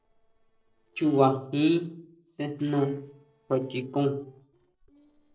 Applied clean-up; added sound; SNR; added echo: neural separator model SepFormer DNS4.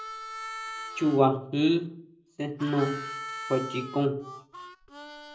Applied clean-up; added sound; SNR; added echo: none; Harmonica; 11 dB; reverberation time 0.5 s.